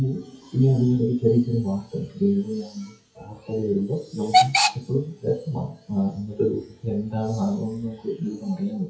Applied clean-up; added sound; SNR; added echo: classical method WPE with log-MMSE.